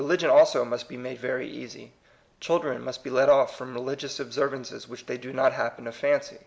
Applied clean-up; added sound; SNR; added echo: none; none; none; none.